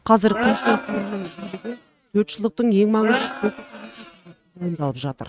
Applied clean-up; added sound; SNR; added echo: neural mask model RNNoise.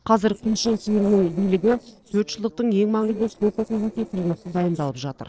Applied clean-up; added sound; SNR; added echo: neural separator model SepFormer DNS4.